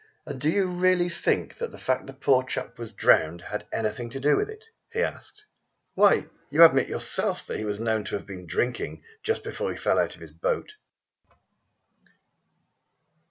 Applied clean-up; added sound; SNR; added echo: none; none; none; none.